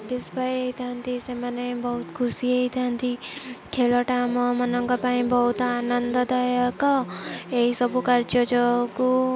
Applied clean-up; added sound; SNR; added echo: none; none; none; none.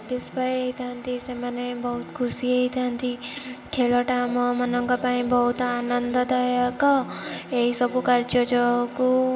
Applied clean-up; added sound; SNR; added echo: none; none; none; reverberation time 1.3 s.